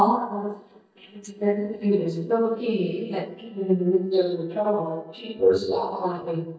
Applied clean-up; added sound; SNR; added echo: neural mask model DeepFilterNet 3.